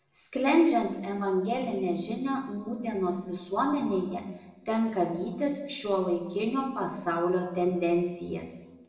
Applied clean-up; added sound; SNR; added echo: none; none; none; reverberation time 1.1 s.